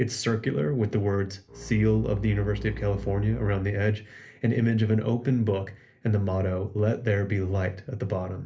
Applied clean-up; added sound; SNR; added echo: none; Bowed string instrument; 12 dB; reverberation time 0.3 s.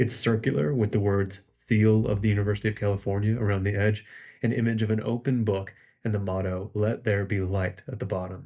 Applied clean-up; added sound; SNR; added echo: neural mask model DeepFilterNet 3.